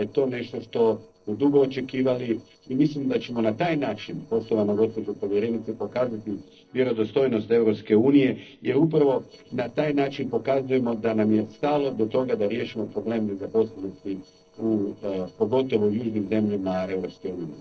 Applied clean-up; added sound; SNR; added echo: neural separator model SepFormer DNS4.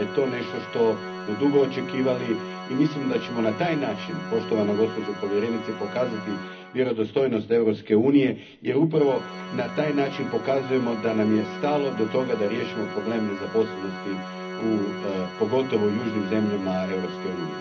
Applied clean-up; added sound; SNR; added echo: none; Organ; 10 dB; reverberation time 0.4 s.